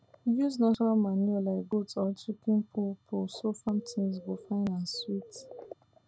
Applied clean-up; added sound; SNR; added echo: none; Bird; 19 dB; none.